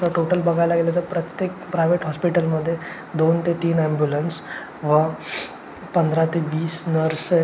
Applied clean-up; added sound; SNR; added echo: none; none; none; none.